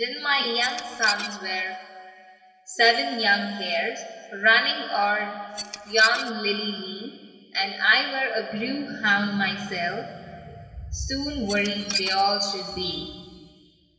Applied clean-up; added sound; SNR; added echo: none; Dishes, pots, and pans / Glass; 7 dB; reverberation time 2.9 s.